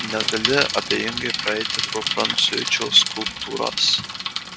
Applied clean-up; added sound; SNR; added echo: none; Bicycle; 3 dB; none.